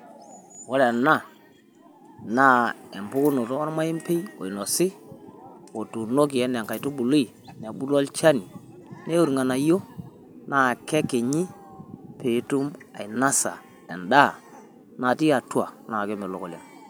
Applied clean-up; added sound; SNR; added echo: none; Scissors; 20 dB; none.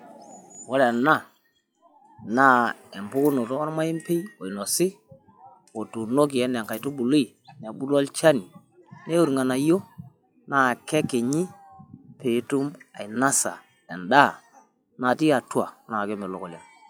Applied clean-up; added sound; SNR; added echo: classical method log-MMSE.